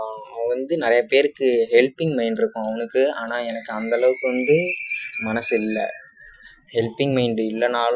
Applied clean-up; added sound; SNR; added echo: classical method Wiener filter.